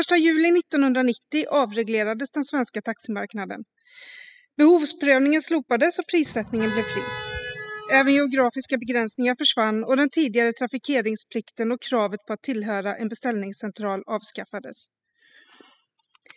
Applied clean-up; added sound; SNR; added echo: classical method spectral subtraction.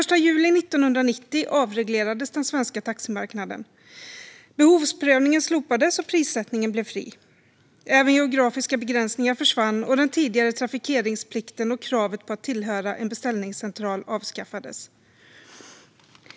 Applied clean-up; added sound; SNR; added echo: none; none; none; none.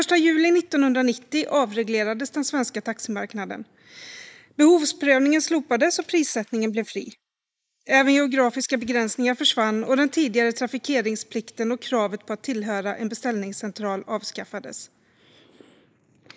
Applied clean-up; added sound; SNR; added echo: neural mask model Resemble Enhance denoiser.